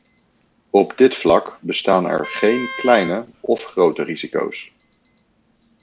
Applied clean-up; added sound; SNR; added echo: none; Alarm + Wind instrument, woodwind instrument; 18 dB; none.